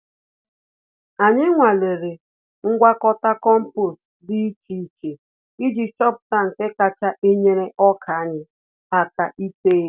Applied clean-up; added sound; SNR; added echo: none; none; none; none.